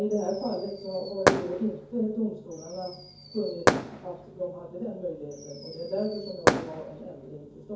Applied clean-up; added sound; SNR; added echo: none; Fireworks; -1 dB; reverberation time 0.6 s.